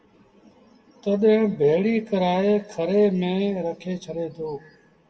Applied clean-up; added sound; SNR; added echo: none; none; none; reverberation time 1.1 s.